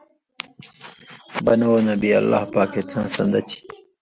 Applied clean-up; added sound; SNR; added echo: none; none; none; none.